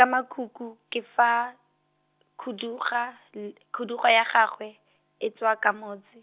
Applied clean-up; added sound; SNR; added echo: none; none; none; none.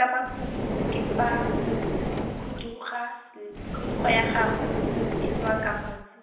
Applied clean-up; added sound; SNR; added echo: none; Car; -2 dB; reverberation time 0.9 s.